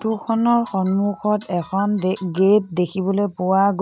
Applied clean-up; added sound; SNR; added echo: none; none; none; none.